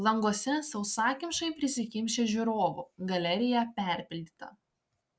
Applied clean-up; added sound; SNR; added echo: none; none; none; none.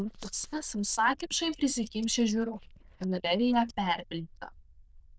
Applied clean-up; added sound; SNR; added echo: neural diffusion model UNIVERSE++.